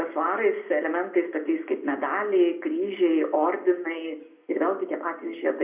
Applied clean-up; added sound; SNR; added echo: none; none; none; reverberation time 0.5 s.